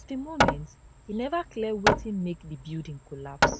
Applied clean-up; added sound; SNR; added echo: none; Hammer; -4 dB; none.